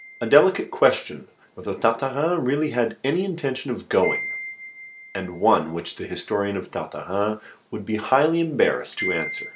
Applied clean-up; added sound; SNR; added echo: none; Wind chime; 14 dB; none.